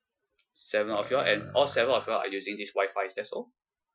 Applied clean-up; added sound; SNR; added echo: classical method Wiener filter.